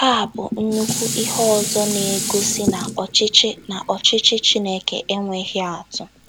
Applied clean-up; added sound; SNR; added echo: none; Dishes, pots, and pans; 7 dB; none.